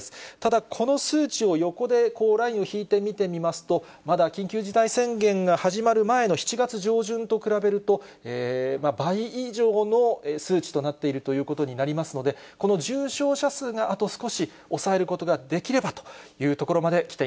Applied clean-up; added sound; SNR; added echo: none; none; none; none.